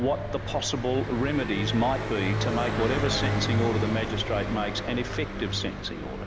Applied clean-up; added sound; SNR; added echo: none; Car passing by; 1 dB; none.